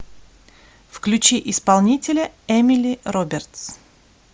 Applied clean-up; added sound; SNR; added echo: none; none; none; none.